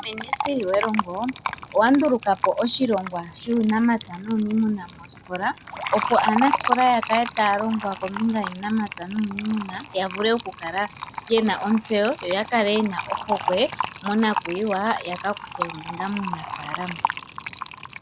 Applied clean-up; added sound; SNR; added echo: none; Fill (with liquid); 7 dB; none.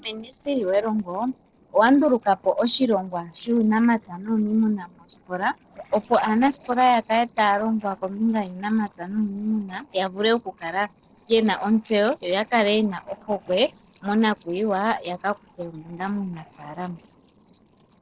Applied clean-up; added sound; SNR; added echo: neural separator model SepFormer DNS4.